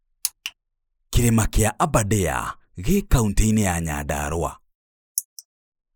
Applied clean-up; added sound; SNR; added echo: neural mask model Resemble Enhance denoiser.